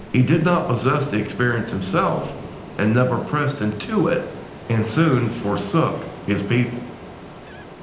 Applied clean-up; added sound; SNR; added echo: none; Ocean; 15 dB; reverberation time 0.8 s.